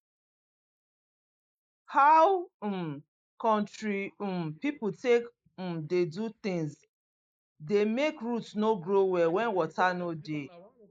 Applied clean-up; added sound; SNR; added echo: neural mask model Resemble Enhance denoiser.